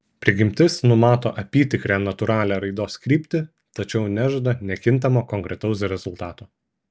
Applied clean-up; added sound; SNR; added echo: none; none; none; none.